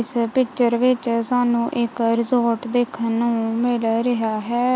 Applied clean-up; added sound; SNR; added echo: none; none; none; none.